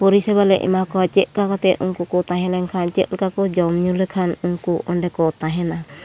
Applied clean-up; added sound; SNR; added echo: none; none; none; none.